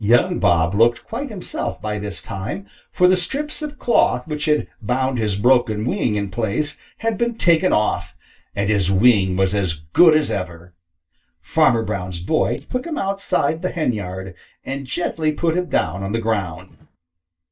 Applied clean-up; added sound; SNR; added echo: neural mask model DeepFilterNet 3.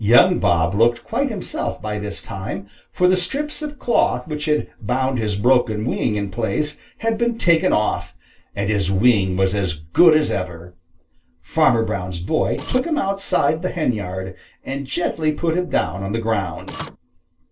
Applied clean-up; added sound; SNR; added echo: neural separator model SepFormer DNS4.